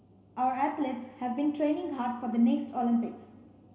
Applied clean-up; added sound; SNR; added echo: none; none; none; reverberation time 2.7 s.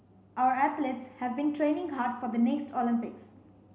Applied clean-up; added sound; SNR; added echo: none; none; none; none.